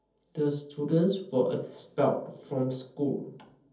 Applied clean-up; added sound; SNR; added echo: none; none; none; reverberation time 0.7 s.